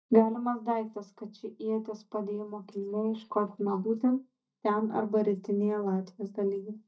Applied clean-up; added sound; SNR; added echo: neural mask model DeepFilterNet 3.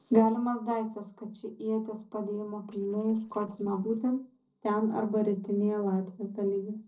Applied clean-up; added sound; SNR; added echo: neural separator model SepFormer DNS4.